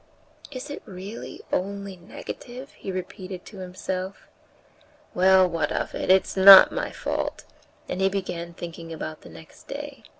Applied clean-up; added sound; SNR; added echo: none; none; none; none.